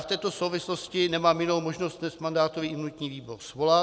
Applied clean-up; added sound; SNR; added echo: none; none; none; none.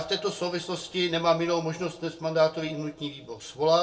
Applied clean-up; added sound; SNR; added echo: none; none; none; reverberation time 0.2 s.